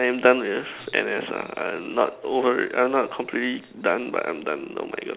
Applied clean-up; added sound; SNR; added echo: none; none; none; none.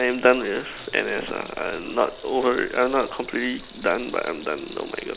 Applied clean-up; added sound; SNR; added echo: none; Sink (filling or washing) / Water tap, faucet; 18 dB; none.